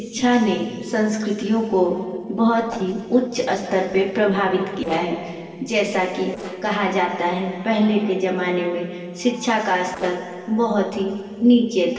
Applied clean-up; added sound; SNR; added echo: neural separator model SepFormer DNS4.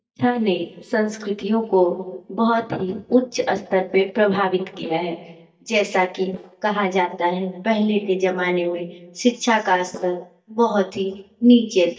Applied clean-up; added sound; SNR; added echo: neural mask model DeepFilterNet 3.